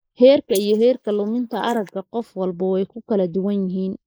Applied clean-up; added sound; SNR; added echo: neural mask model Resemble Enhance denoiser.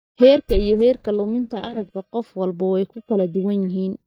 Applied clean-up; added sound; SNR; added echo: neural mask model DeepFilterNet 3.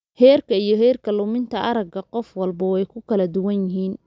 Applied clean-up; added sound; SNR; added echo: none; none; none; none.